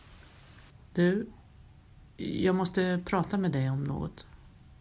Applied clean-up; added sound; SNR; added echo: none; none; none; none.